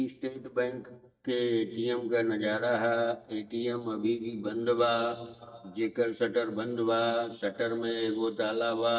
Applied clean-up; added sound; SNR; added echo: neural mask model DeepFilterNet 3.